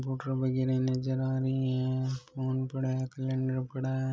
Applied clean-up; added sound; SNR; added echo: none; none; none; none.